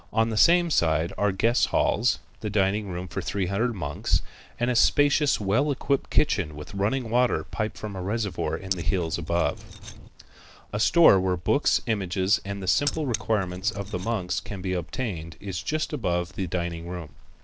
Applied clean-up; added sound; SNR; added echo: neural separator model SepFormer DNS4.